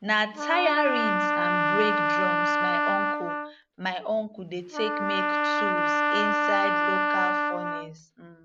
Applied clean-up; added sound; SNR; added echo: none; Trumpet; -4 dB; none.